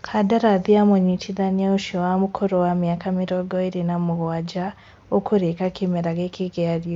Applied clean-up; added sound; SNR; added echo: none; none; none; none.